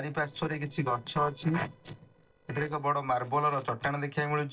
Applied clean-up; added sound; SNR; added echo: neural separator model SepFormer DNS4.